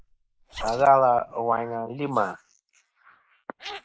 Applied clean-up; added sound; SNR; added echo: neural mask model Resemble Enhance denoiser.